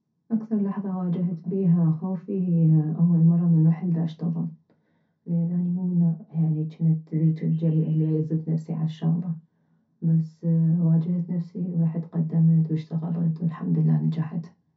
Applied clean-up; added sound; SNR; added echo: none; none; none; reverberation time 0.3 s.